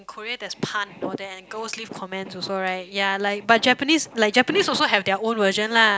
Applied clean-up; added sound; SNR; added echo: none; none; none; none.